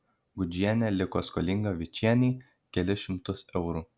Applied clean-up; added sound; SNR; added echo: none; none; none; none.